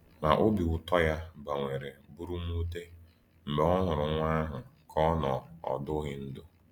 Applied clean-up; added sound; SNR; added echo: none; none; none; none.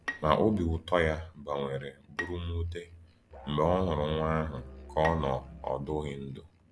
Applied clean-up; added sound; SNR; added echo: none; Bowed string instrument + Musical instrument; 14 dB; none.